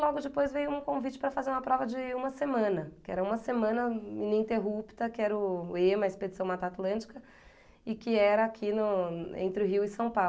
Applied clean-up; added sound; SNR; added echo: none; none; none; none.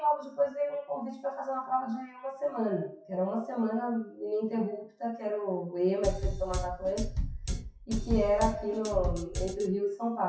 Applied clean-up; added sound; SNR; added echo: classical method WPE with log-MMSE.